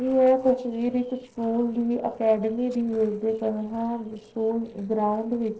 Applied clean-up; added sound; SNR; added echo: neural separator model SepFormer DNS4.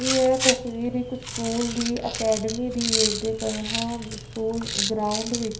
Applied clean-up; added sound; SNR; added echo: none; Rattle; 3 dB; reverberation time 0.5 s.